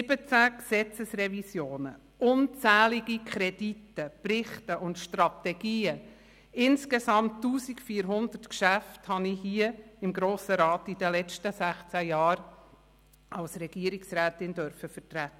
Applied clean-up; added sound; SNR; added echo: none; none; none; none.